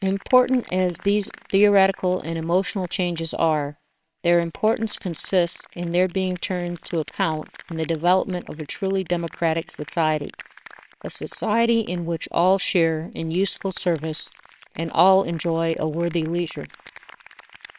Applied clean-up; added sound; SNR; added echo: neural separator model SepFormer WHAMR!.